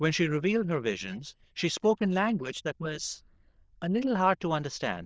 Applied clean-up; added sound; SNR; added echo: neural diffusion model UNIVERSE++.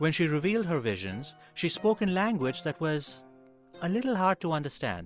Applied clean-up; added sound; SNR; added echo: none; none; none; none.